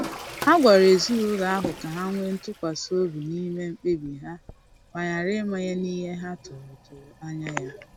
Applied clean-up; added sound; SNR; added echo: none; Toilet flush; 15 dB; none.